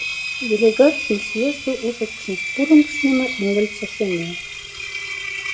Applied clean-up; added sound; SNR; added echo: none; Engine; 8 dB; reverberation time 0.4 s.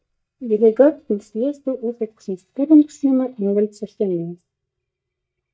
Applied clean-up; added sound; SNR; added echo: neural mask model DeepFilterNet 3.